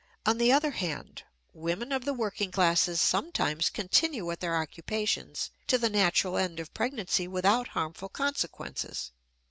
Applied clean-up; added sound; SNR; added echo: none; none; none; none.